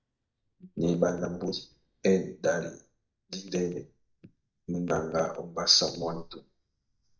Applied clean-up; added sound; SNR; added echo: neural mask model DeepFilterNet 3.